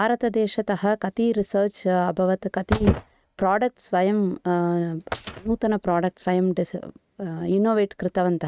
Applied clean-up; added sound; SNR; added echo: neural mask model RNNoise.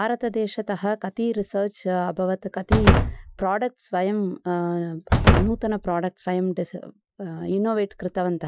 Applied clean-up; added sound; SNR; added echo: classical method Wiener filter.